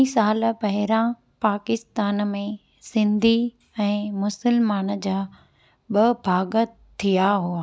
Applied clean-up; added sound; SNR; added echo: none; none; none; none.